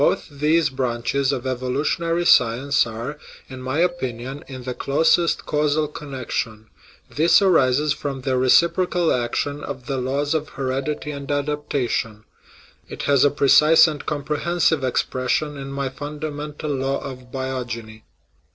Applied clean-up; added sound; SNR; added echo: neural separator model SepFormer DNS4.